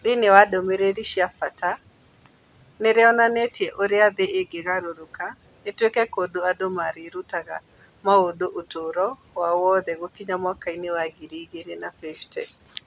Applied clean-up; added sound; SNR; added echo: none; none; none; none.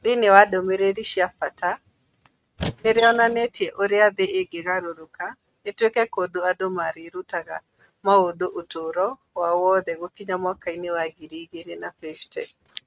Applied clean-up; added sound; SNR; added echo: neural mask model RNNoise.